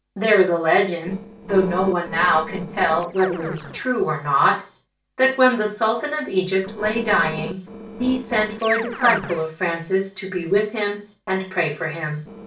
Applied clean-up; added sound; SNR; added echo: neural separator model SepFormer DNS4.